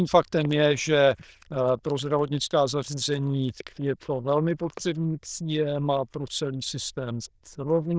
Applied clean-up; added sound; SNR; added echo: neural diffusion model UNIVERSE++.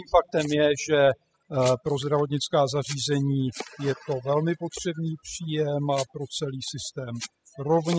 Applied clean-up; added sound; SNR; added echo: classical method spectral subtraction.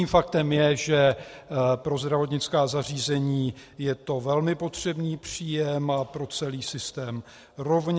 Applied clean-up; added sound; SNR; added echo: none; none; none; none.